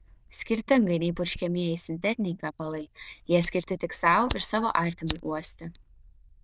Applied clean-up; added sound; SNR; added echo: neural diffusion model UNIVERSE++.